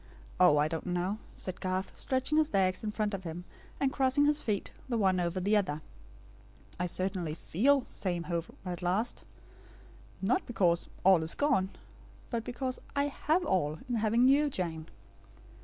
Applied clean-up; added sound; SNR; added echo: none; none; none; none.